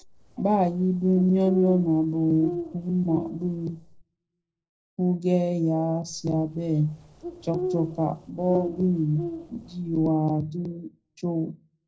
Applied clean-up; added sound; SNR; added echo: neural separator model SepFormer DNS4.